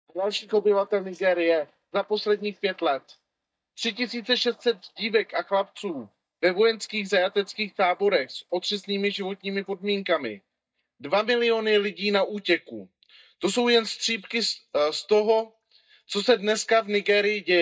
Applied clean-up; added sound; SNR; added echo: neural mask model DeepFilterNet 3.